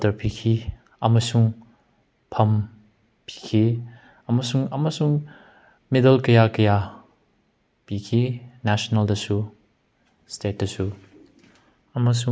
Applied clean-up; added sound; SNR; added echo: none; none; none; none.